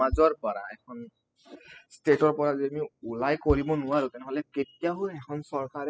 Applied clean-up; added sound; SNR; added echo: classical method spectral subtraction.